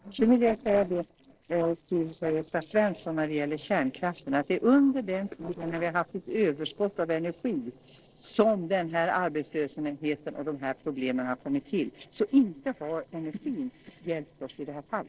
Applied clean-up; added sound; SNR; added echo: neural separator model SepFormer DNS4.